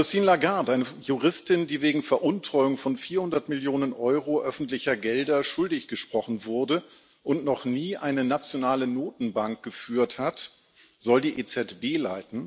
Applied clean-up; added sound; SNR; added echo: none; none; none; none.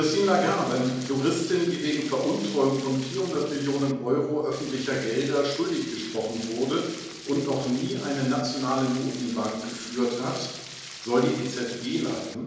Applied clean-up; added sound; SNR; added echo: none; Stream; 15 dB; reverberation time 1.0 s.